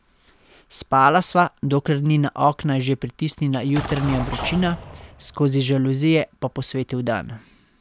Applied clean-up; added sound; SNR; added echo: none; Explosion; 10 dB; none.